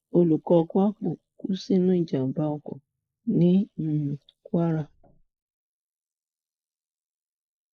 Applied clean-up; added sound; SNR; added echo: neural mask model Resemble Enhance denoiser.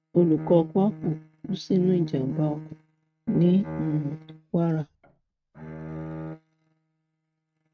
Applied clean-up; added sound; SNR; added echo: neural mask model RNNoise.